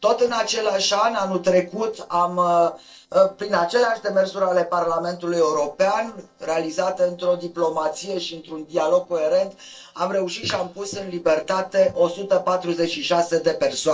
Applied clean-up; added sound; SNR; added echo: neural separator model SepFormer DNS4.